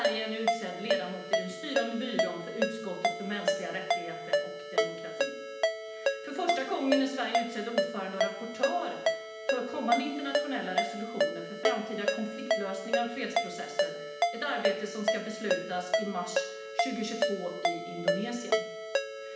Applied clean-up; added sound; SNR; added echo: none; Ringtone; -4 dB; reverberation time 0.8 s.